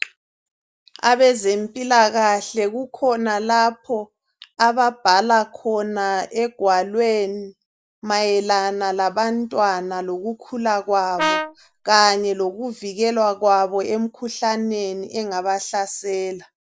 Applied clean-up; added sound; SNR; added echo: none; Brass instrument; 4 dB; none.